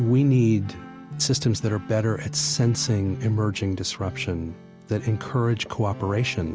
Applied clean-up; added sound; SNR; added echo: none; none; none; none.